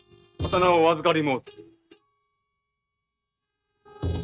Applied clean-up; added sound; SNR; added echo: neural mask model RNNoise.